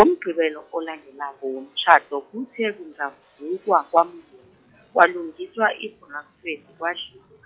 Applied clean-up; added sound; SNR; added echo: classical method log-MMSE.